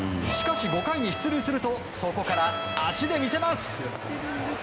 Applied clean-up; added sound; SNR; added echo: none; Bowed string instrument; 7 dB; none.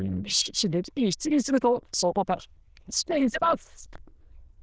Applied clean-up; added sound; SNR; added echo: neural diffusion model UNIVERSE++.